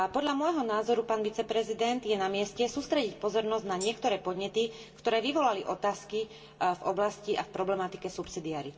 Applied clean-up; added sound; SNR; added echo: none; Tambourine; 17 dB; reverberation time 1.9 s.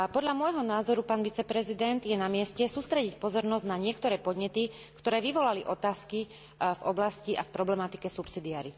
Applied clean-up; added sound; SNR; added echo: none; none; none; none.